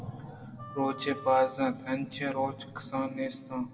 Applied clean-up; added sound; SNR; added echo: none; Wind instrument, woodwind instrument; 16 dB; reverberation time 0.9 s.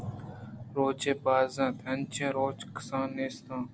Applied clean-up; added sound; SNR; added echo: none; none; none; none.